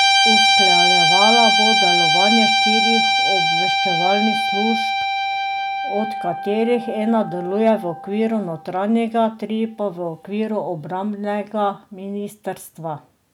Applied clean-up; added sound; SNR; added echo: none; Guitar; -3 dB; none.